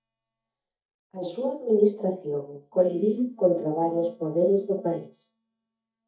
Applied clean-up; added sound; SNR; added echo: neural mask model DeepFilterNet 3.